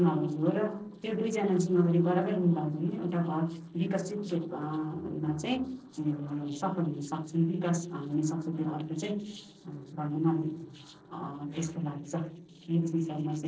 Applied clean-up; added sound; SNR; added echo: neural separator model SepFormer DNS4.